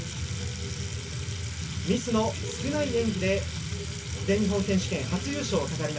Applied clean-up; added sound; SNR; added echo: none; Sink (filling or washing) / Water tap, faucet; 12 dB; reverberation time 0.2 s.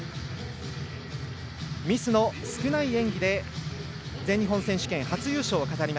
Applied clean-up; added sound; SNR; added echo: none; none; none; none.